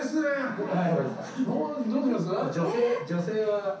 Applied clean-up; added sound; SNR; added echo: none; none; none; reverberation time 0.6 s.